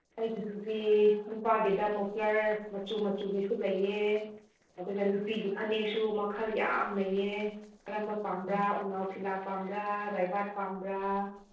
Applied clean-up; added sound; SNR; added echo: neural separator model SepFormer DNS4.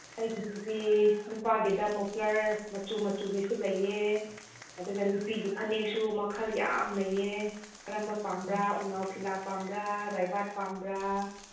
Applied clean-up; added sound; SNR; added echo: none; Applause; 19 dB; reverberation time 0.7 s.